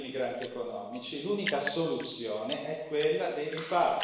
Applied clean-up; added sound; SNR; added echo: none; Drip; 11 dB; reverberation time 0.9 s.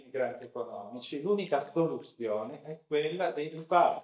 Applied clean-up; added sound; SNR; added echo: neural mask model DeepFilterNet 3.